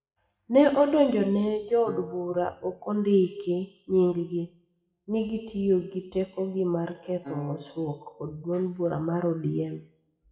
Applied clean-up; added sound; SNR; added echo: classical method WPE with log-MMSE.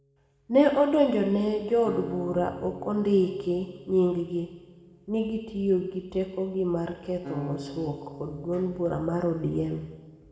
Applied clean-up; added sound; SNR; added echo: none; Acoustic guitar; 17 dB; reverberation time 1.4 s.